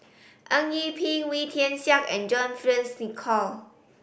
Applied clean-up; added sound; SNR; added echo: none; none; none; none.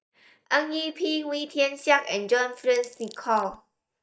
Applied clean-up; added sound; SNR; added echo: neural mask model DeepFilterNet 3.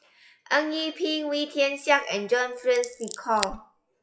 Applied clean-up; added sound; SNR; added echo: classical method WPE with log-MMSE.